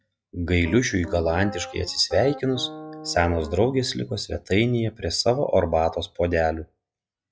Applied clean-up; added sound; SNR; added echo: classical method log-MMSE.